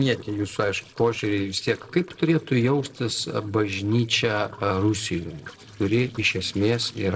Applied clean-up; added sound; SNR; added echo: neural separator model SepFormer DNS4.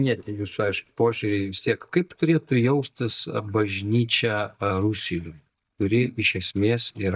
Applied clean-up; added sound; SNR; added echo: neural mask model DeepFilterNet 3.